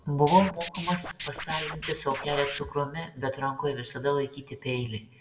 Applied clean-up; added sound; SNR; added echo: none; Scratching (performance technique); 8 dB; reverberation time 0.9 s.